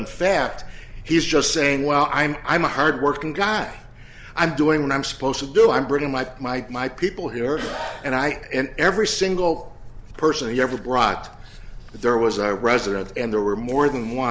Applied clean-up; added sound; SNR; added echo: none; none; none; none.